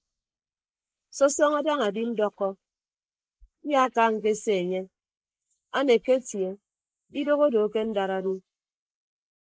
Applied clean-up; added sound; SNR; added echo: neural mask model Resemble Enhance denoiser.